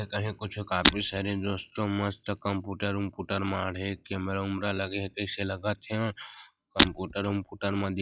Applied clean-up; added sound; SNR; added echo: classical method log-MMSE.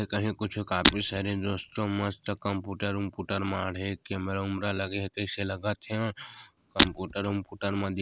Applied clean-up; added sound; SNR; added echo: none; Shatter; -1 dB; none.